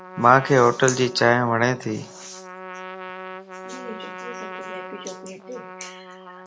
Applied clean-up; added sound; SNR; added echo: none; Trumpet; 14 dB; none.